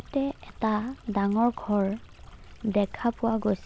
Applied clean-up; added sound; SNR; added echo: none; Stream; 20 dB; none.